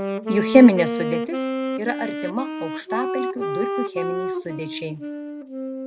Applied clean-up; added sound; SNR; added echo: none; Wind instrument, woodwind instrument; 5 dB; none.